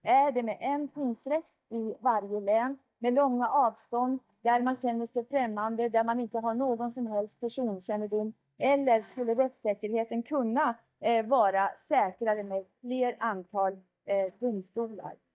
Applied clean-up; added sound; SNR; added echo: neural mask model DeepFilterNet 3.